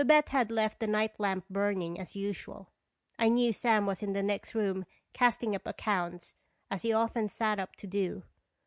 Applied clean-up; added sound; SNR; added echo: none; none; none; none.